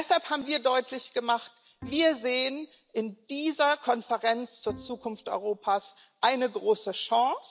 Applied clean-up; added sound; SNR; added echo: none; Bowed string instrument; 20 dB; none.